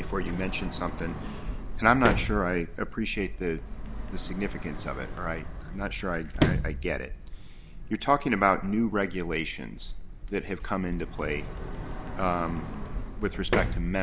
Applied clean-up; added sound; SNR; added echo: none; Sliding door; 3 dB; none.